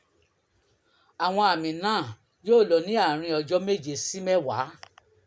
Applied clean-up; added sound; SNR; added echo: none; none; none; none.